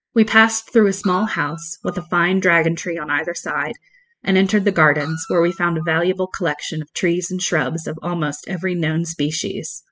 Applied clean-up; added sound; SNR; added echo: classical method spectral subtraction.